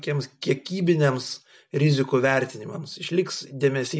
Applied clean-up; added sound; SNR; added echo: none; none; none; none.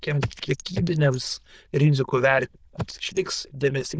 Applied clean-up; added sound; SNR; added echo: neural diffusion model UNIVERSE++.